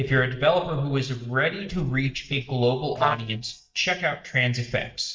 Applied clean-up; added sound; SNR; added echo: neural mask model DeepFilterNet 3.